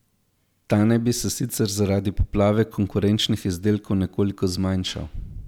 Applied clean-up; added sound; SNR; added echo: none; none; none; none.